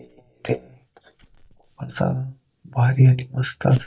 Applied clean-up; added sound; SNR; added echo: neural mask model DeepFilterNet 3.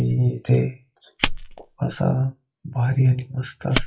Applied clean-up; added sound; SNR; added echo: classical method WPE with log-MMSE.